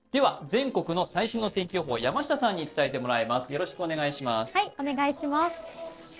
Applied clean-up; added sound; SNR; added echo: neural separator model SepFormer DNS4.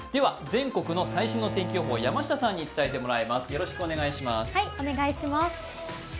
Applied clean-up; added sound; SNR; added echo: none; Bowed string instrument; 9 dB; none.